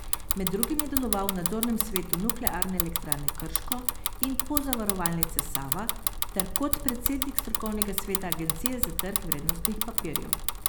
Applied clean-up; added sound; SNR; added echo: none; Bicycle; -3 dB; none.